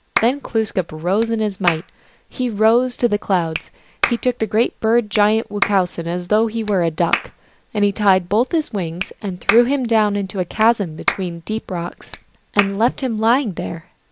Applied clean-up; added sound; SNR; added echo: none; Clapping; 11 dB; none.